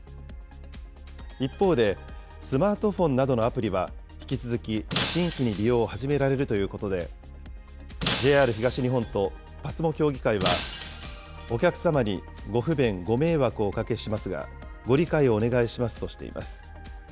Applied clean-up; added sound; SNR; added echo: none; Shatter; 9 dB; none.